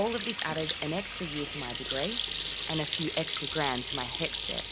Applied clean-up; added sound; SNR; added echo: none; Sink (filling or washing) / Hands; -3 dB; none.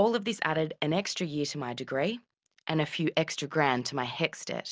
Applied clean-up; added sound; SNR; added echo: none; none; none; none.